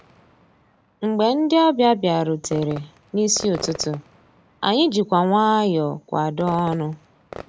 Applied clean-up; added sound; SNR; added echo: none; Fireworks; 19 dB; none.